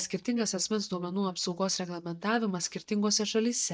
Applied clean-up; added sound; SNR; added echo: neural mask model DeepFilterNet 3.